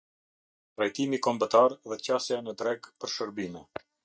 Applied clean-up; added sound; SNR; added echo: neural mask model DeepFilterNet 3.